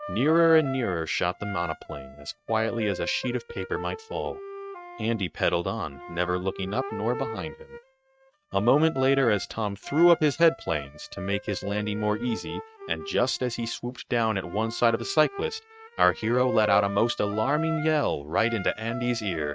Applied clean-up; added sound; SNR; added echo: neural mask model RNNoise.